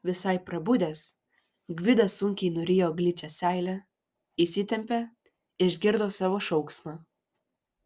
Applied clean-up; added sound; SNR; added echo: none; none; none; none.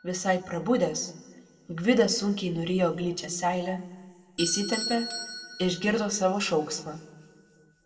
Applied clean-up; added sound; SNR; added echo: none; Bell / Doorbell; 14 dB; reverberation time 1.0 s.